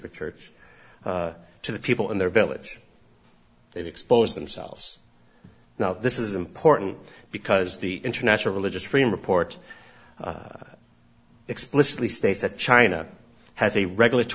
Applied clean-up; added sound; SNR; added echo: none; none; none; none.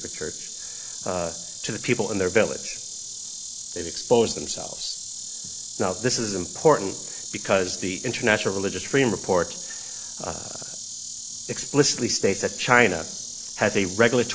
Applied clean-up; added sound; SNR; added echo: none; Insect; 9 dB; none.